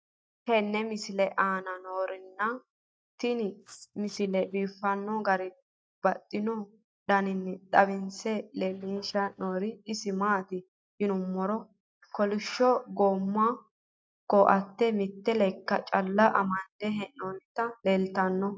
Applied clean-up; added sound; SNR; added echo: neural mask model DeepFilterNet 3.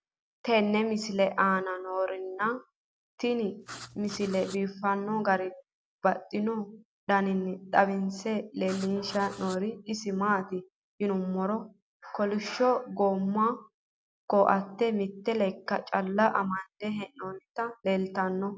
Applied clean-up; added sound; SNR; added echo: none; Writing; 16 dB; none.